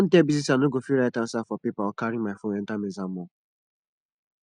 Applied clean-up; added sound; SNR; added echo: none; none; none; none.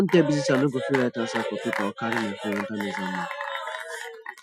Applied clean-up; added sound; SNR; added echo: classical method Wiener filter.